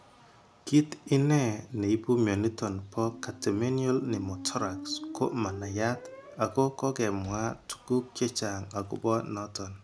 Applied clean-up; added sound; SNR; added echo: none; Squeak; 17 dB; none.